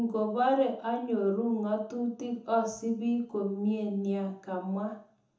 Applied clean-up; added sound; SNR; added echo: none; none; none; reverberation time 0.6 s.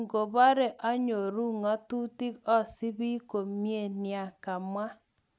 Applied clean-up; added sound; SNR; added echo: none; none; none; none.